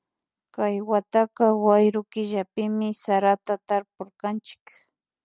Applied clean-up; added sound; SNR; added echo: none; none; none; none.